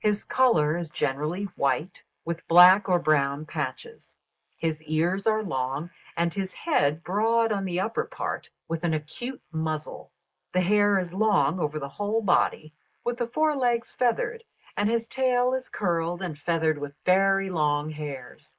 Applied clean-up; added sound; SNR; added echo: neural mask model Resemble Enhance denoiser.